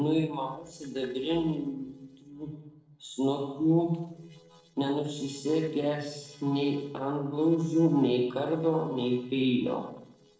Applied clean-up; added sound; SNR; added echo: neural separator model SepFormer DNS4.